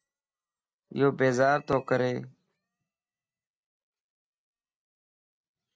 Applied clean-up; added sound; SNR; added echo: neural mask model RNNoise.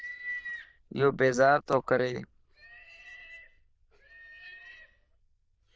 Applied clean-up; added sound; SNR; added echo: neural diffusion model UNIVERSE++.